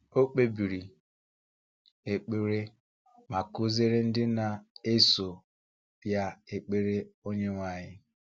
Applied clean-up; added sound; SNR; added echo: none; none; none; none.